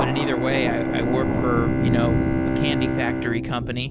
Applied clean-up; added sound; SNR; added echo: none; Bowed string instrument + Thunder; -4 dB; none.